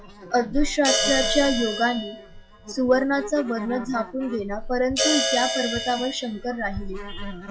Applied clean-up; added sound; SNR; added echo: classical method log-MMSE.